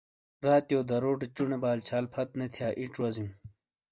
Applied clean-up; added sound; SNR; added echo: neural mask model DeepFilterNet 3.